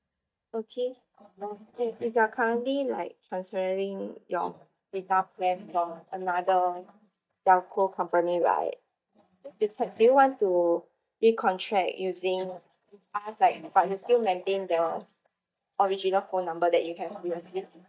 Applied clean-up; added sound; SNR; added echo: neural mask model DeepFilterNet 3.